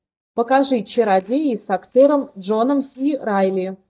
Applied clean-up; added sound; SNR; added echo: neural mask model DeepFilterNet 3.